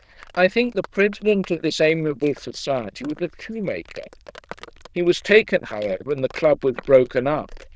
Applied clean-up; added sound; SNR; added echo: neural diffusion model UNIVERSE++.